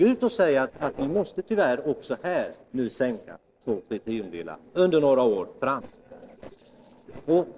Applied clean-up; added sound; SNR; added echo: neural separator model SepFormer DNS4.